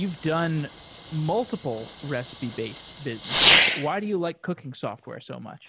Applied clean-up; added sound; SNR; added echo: none; Fireworks; -4 dB; none.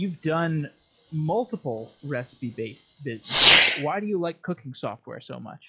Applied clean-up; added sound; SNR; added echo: classical method log-MMSE.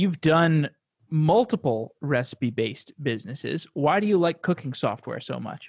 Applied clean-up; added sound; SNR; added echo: none; none; none; none.